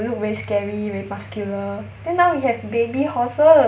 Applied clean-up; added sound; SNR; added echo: none; none; none; none.